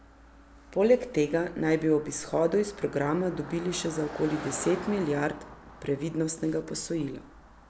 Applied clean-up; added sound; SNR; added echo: none; Car passing by; 16 dB; none.